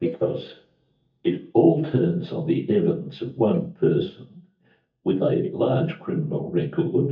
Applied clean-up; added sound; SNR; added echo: neural mask model DeepFilterNet 3.